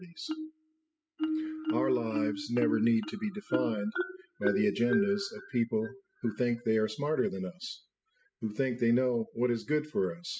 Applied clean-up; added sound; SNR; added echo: classical method spectral subtraction.